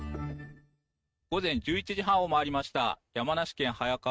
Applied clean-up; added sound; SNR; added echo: neural mask model RNNoise.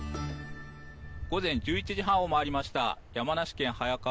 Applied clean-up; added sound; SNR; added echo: none; Motor vehicle (road); 16 dB; none.